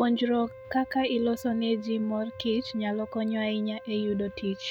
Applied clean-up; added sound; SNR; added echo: none; Wind instrument, woodwind instrument; 17 dB; none.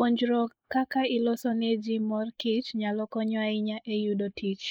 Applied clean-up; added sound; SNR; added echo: neural mask model Resemble Enhance denoiser.